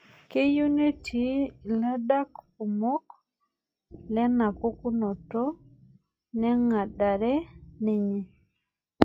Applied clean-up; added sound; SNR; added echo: classical method log-MMSE.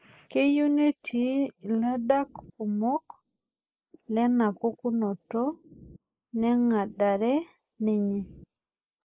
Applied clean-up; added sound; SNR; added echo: neural mask model Resemble Enhance denoiser.